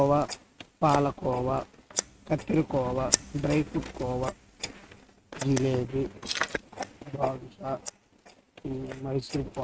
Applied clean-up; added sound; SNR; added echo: neural mask model RNNoise.